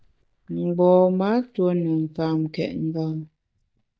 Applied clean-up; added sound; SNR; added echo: neural mask model DeepFilterNet 3.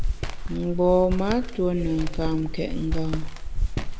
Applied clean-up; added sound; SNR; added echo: none; Walk, footsteps; 1 dB; none.